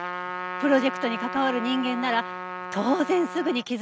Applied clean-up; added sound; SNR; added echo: none; Trumpet; 7 dB; none.